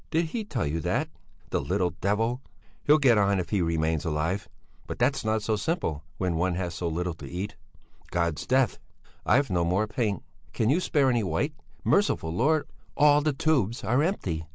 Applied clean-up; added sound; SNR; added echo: none; none; none; none.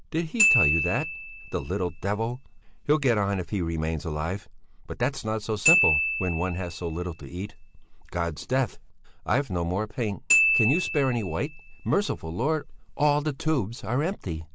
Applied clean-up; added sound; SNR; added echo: none; Glockenspiel; 2 dB; none.